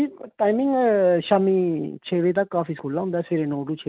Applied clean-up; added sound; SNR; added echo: none; none; none; none.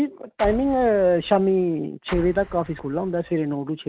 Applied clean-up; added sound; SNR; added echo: none; Explosion; 16 dB; none.